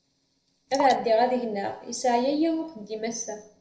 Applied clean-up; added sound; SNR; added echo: neural separator model SepFormer DNS4.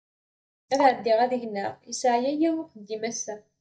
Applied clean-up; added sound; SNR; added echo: neural mask model DeepFilterNet 3.